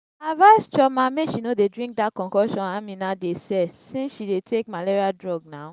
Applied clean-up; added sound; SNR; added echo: none; none; none; none.